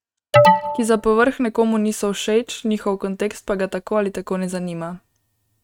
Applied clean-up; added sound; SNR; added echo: neural mask model RNNoise.